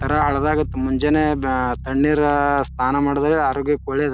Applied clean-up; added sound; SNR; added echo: none; Bass guitar; 12 dB; none.